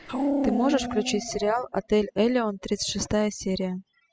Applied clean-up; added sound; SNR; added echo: classical method spectral subtraction.